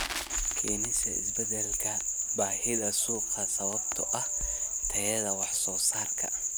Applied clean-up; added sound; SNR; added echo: none; Crackle; 13 dB; none.